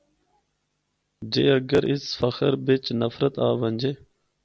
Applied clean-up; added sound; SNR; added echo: none; none; none; none.